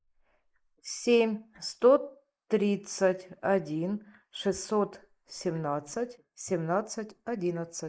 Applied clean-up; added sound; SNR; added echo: neural mask model Resemble Enhance denoiser.